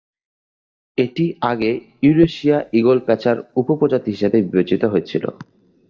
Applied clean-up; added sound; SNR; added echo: neural mask model DeepFilterNet 3.